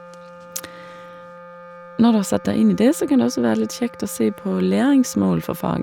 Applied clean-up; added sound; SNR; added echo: none; Wind instrument, woodwind instrument; 20 dB; none.